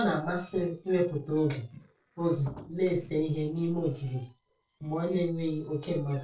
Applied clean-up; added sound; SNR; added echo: neural separator model SepFormer DNS4.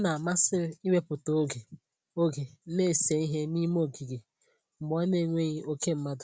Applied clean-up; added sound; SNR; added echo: none; none; none; none.